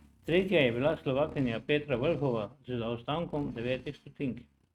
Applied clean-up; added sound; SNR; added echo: neural mask model RNNoise.